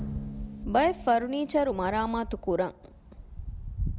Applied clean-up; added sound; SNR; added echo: none; Drum; 15 dB; none.